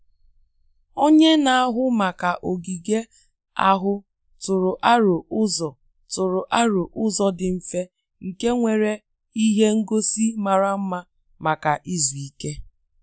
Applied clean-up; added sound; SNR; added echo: none; none; none; none.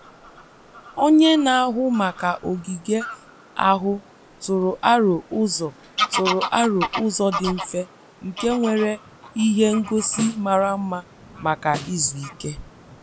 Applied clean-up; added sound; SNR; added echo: none; Bird vocalization, bird call, bird song / Fowl + Snare drum; 11 dB; none.